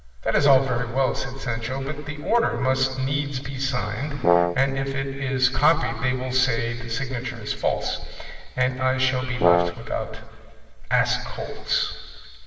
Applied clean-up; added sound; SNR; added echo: none; Brass instrument; -2 dB; reverberation time 2.0 s.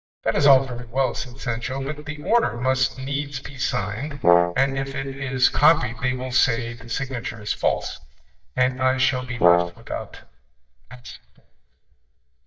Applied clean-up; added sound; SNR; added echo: neural mask model DeepFilterNet 3.